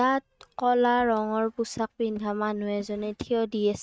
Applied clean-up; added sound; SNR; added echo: neural mask model RNNoise.